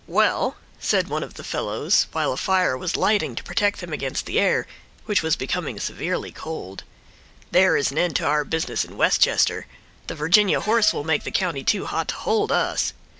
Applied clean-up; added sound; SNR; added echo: none; Gong; 19 dB; none.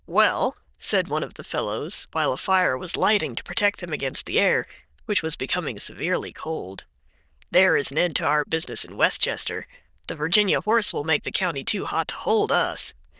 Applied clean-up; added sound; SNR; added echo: neural diffusion model UNIVERSE++.